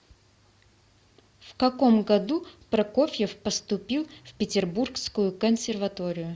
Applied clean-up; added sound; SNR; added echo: none; none; none; none.